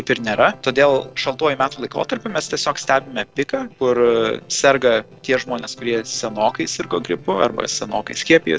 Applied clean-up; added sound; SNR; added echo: neural separator model SepFormer DNS4.